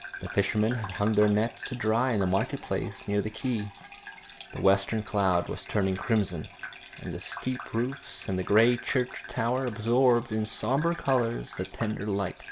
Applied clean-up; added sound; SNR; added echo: none; Bathtub (filling or washing) / Gurgling; 16 dB; none.